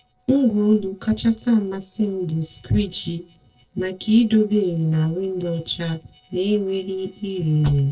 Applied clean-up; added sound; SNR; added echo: neural separator model SepFormer DNS4.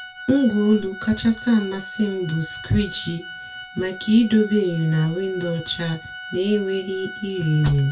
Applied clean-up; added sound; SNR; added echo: none; Organ; 15 dB; reverberation time 0.2 s.